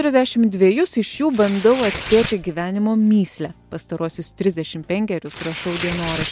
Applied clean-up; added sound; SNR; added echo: none; Tearing; 12 dB; none.